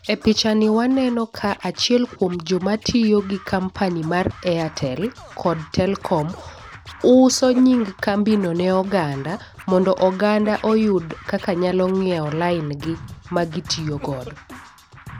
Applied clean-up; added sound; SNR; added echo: none; Cough + Scratching (performance technique); 20 dB; none.